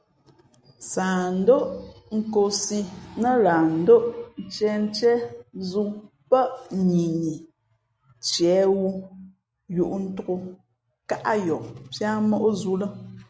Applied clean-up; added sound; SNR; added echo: none; none; none; none.